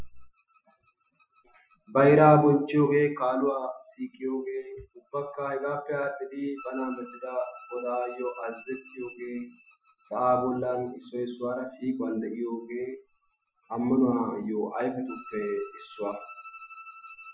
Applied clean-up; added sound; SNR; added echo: classical method Wiener filter.